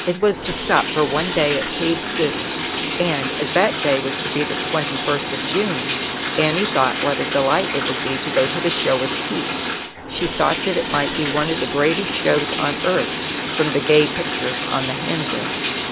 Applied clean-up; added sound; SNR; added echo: none; Bathtub (filling or washing); 3 dB; none.